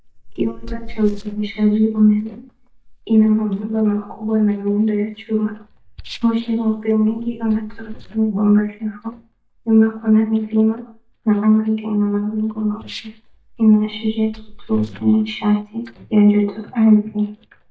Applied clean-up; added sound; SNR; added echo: neural mask model DeepFilterNet 3.